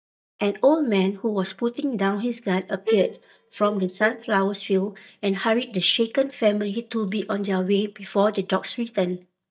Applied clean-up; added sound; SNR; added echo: neural mask model DeepFilterNet 3.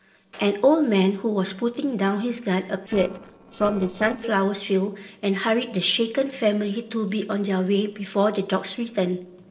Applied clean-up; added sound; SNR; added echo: neural separator model SepFormer DNS4.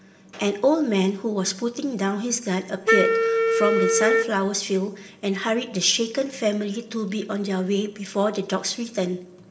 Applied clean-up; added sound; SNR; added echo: none; Wind instrument, woodwind instrument; -2 dB; reverberation time 0.6 s.